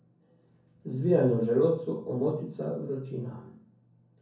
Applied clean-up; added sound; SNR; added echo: none; none; none; reverberation time 0.5 s.